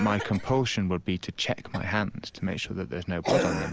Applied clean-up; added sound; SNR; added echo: none; Cough; 6 dB; none.